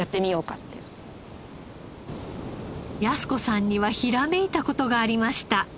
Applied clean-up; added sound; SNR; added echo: none; none; none; none.